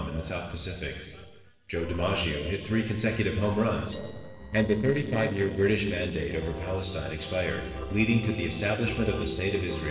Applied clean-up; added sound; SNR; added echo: neural separator model SepFormer DNS4.